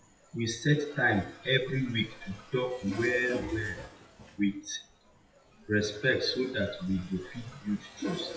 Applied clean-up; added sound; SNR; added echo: classical method WPE with log-MMSE.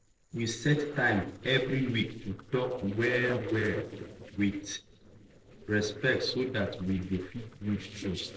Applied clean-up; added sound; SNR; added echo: neural separator model SepFormer DNS4.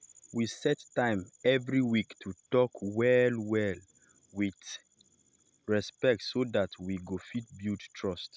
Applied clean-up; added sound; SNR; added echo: none; none; none; none.